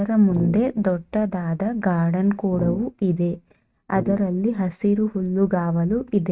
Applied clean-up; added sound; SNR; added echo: neural mask model RNNoise.